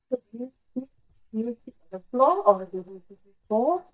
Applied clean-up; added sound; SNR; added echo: neural mask model DeepFilterNet 3.